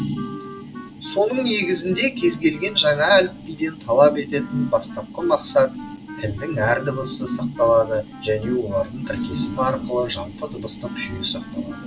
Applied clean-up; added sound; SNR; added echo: none; Wind instrument, woodwind instrument; 19 dB; none.